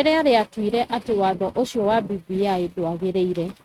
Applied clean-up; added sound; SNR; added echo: neural mask model RNNoise.